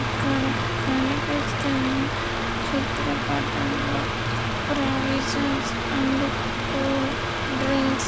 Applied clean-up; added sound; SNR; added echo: none; Mechanical fan; -2 dB; none.